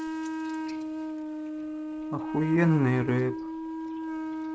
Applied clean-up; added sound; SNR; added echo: neural mask model RNNoise.